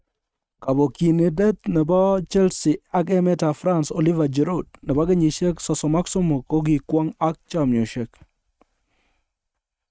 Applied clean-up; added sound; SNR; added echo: neural mask model RNNoise.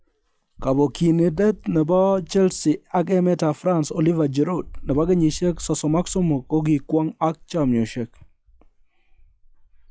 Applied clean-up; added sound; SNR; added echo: classical method log-MMSE.